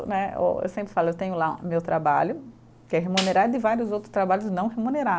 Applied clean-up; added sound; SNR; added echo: none; Snare drum; 11 dB; none.